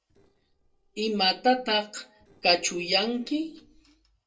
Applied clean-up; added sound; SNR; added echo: neural separator model SepFormer DNS4.